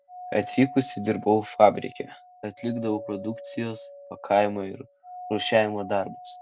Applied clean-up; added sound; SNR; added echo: none; Doorbell; 15 dB; none.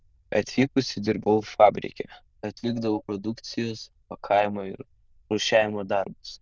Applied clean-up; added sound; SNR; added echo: neural diffusion model UNIVERSE++.